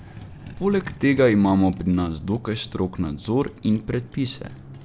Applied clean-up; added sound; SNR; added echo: none; Motorcycle; 18 dB; none.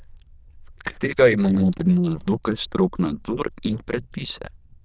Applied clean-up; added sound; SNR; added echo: neural diffusion model UNIVERSE++.